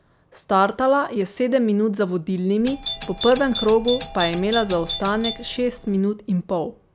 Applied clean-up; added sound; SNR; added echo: none; Doorbell; 1 dB; none.